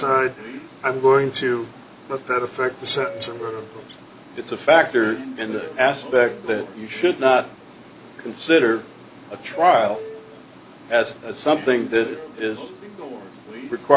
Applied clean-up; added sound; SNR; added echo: none; Subway, metro, underground; 16 dB; none.